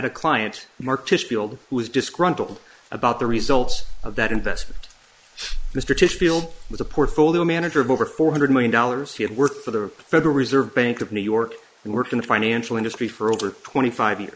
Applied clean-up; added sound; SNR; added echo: neural mask model Resemble Enhance denoiser.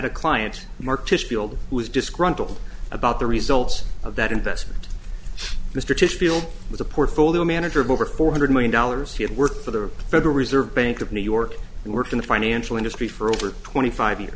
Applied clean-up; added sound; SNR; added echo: none; none; none; none.